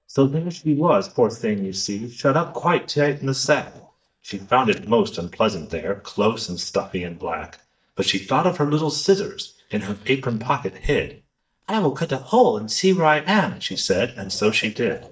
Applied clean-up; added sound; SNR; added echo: neural mask model DeepFilterNet 3.